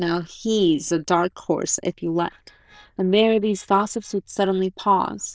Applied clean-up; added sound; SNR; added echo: neural diffusion model UNIVERSE++.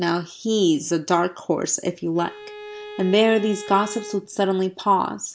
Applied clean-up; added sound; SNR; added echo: none; Bowed string instrument; 15 dB; none.